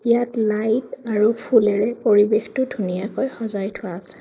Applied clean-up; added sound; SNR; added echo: neural mask model Resemble Enhance denoiser.